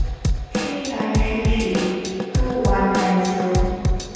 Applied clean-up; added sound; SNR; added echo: none; Drum / Drum kit; -1 dB; reverberation time 2.2 s.